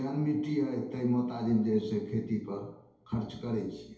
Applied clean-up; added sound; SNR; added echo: none; none; none; reverberation time 2.2 s.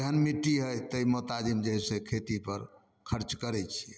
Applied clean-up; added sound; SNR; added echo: none; none; none; none.